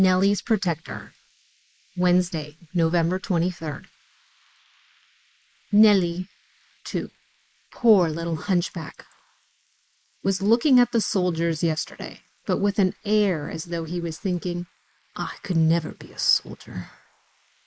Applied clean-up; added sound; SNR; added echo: neural mask model Resemble Enhance denoiser.